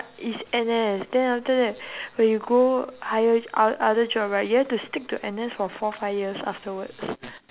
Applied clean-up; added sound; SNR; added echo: none; none; none; none.